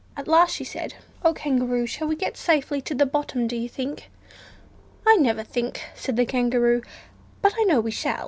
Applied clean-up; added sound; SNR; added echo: none; none; none; none.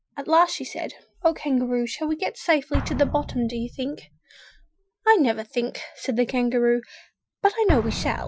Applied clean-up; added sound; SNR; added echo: classical method Wiener filter.